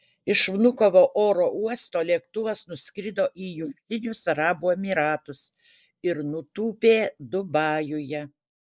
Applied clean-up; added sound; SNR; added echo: neural mask model Resemble Enhance denoiser.